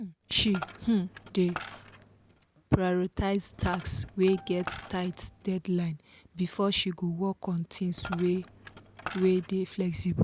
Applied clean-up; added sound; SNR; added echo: none; Coin (dropping); 14 dB; none.